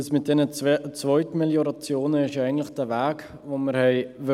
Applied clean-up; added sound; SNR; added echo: none; none; none; none.